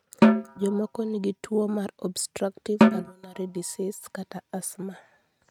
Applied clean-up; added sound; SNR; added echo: neural mask model RNNoise.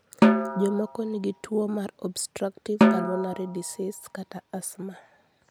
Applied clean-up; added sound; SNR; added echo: none; Snare drum; -4 dB; none.